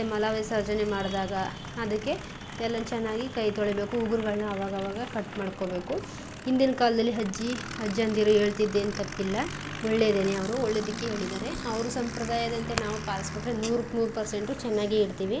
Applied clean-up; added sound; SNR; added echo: none; Aircraft; 11 dB; none.